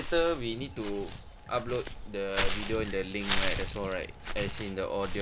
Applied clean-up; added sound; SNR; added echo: none; Walk, footsteps / Bird; -1 dB; none.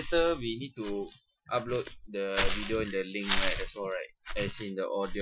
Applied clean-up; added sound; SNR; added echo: classical method Wiener filter.